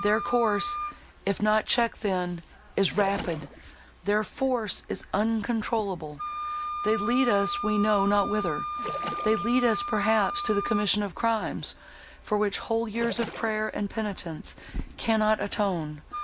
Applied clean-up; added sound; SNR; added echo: none; Splash, splatter + Wind instrument, woodwind instrument; 8 dB; none.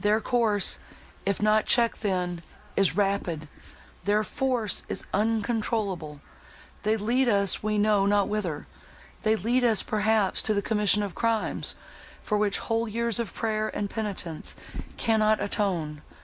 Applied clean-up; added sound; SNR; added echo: none; none; none; none.